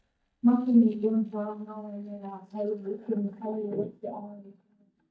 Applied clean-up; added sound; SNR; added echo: neural mask model DeepFilterNet 3.